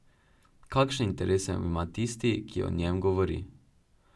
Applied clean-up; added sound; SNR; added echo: none; none; none; none.